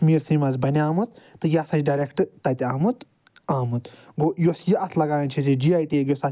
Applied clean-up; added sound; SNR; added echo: none; none; none; none.